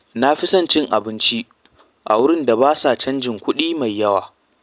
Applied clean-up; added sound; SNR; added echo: none; none; none; none.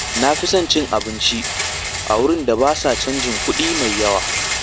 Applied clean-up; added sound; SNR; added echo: none; Rattle; 4 dB; none.